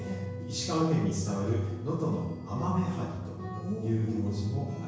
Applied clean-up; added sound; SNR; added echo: none; none; none; reverberation time 1.0 s.